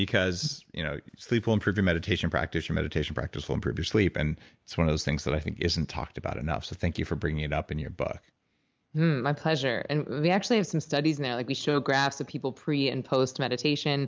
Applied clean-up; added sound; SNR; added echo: none; none; none; none.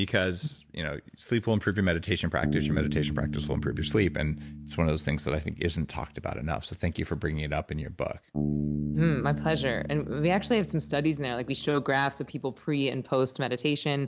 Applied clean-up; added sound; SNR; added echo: none; Bass guitar; 8 dB; none.